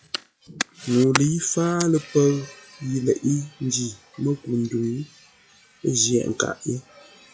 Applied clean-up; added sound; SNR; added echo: classical method log-MMSE.